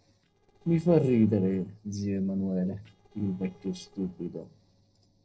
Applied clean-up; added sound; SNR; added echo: neural separator model SepFormer DNS4.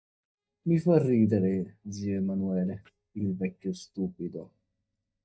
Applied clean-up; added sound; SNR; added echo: neural mask model DeepFilterNet 3.